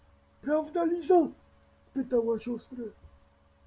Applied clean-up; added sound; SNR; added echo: none; none; none; none.